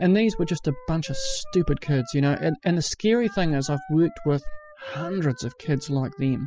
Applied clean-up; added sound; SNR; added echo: classical method spectral subtraction.